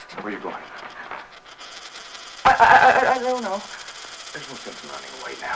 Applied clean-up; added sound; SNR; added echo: none; Coin (dropping); 18 dB; none.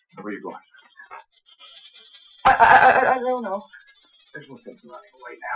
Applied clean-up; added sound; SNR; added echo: classical method Wiener filter.